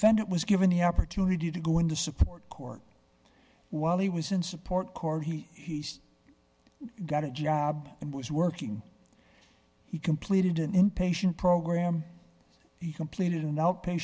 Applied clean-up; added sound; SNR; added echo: none; none; none; none.